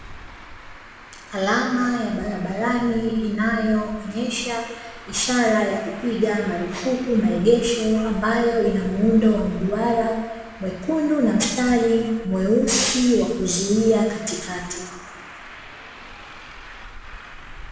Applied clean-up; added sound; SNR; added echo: none; Traffic noise, roadway noise; 17 dB; reverberation time 1.2 s.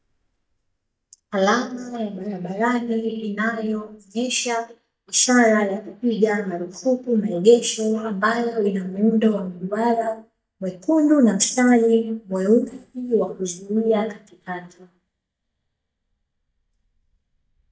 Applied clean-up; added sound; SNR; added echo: neural mask model DeepFilterNet 3.